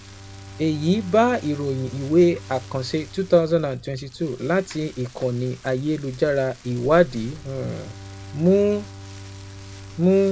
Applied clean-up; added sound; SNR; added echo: none; Bowed string instrument + Rain; 17 dB; none.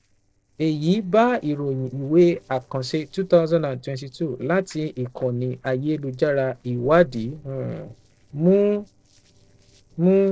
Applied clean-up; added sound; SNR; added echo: neural separator model SepFormer DNS4.